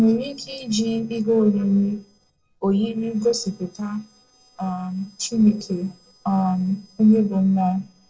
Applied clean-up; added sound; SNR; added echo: neural separator model SepFormer DNS4.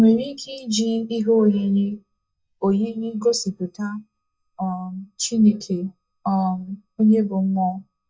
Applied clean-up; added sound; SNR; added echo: neural mask model DeepFilterNet 3.